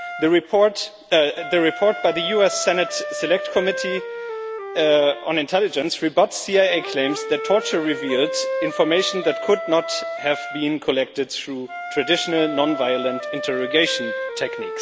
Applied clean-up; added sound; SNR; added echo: none; Wind instrument, woodwind instrument; 9 dB; none.